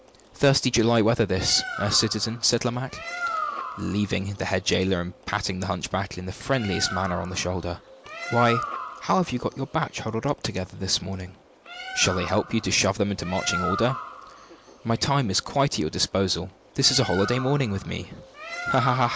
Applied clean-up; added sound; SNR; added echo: none; Bird; 10 dB; none.